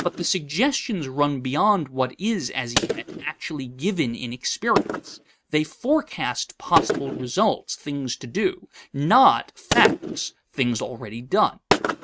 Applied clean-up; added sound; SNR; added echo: neural mask model RNNoise.